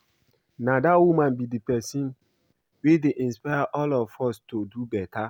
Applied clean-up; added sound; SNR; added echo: none; none; none; none.